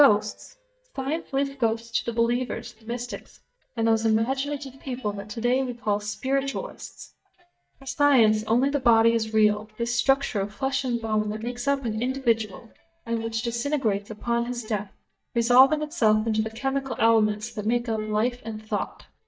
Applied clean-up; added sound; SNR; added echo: neural mask model DeepFilterNet 3.